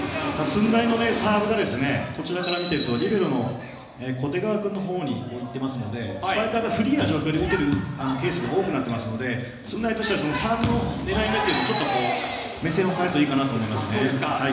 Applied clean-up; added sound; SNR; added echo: none; none; none; reverberation time 1.0 s.